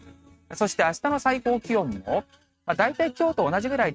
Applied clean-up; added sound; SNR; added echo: neural mask model RNNoise.